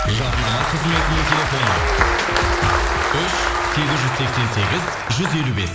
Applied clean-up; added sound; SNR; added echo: none; Applause; 1 dB; none.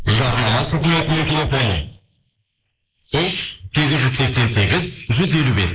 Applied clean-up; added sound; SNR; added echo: neural mask model Resemble Enhance denoiser.